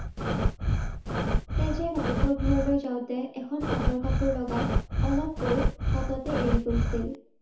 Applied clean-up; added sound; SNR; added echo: none; Breathing; -3 dB; reverberation time 0.6 s.